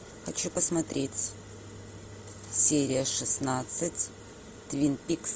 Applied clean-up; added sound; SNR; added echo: none; none; none; none.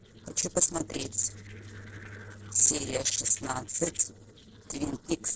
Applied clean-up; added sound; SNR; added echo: neural separator model SepFormer DNS4.